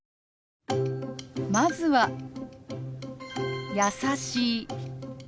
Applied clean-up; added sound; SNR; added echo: none; Tambourine; 15 dB; none.